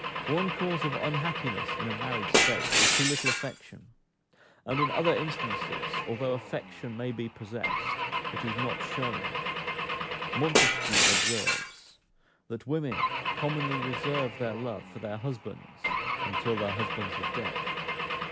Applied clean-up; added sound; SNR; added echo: none; Glass / Engine / Car; -4 dB; none.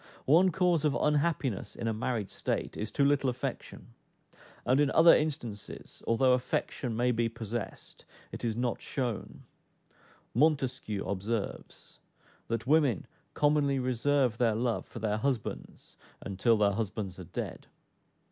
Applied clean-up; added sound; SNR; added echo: none; none; none; none.